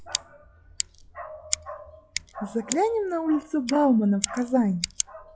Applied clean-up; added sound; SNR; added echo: classical method log-MMSE.